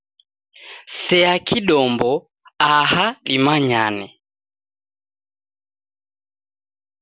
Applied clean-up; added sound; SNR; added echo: none; none; none; none.